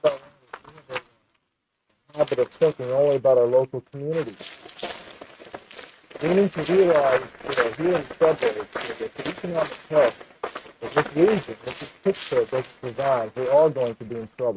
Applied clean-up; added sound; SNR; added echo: neural mask model RNNoise.